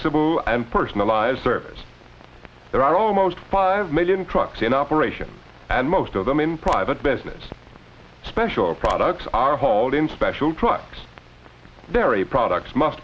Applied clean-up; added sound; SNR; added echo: none; none; none; none.